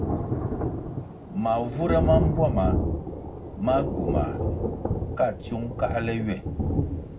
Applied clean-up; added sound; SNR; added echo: none; Thunder; -1 dB; reverberation time 0.3 s.